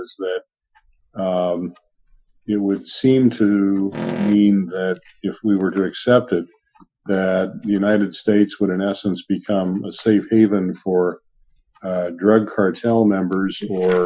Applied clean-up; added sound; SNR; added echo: classical method Wiener filter.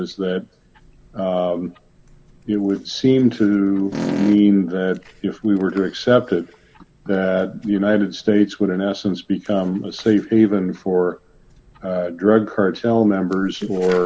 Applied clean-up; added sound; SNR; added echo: none; Fart; 3 dB; none.